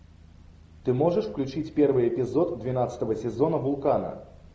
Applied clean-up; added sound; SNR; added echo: none; none; none; none.